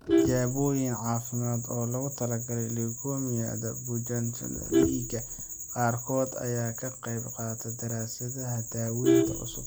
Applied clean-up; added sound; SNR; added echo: none; Vehicle horn, car horn, honking; 2 dB; none.